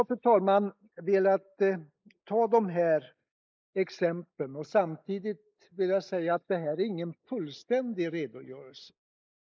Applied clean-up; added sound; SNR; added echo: neural mask model Resemble Enhance denoiser.